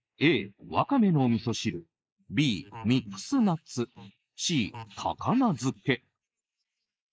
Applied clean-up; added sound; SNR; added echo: neural mask model Resemble Enhance denoiser.